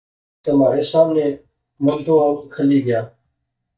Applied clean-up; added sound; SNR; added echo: neural mask model DeepFilterNet 3.